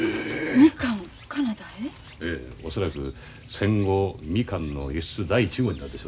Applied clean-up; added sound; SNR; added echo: none; none; none; none.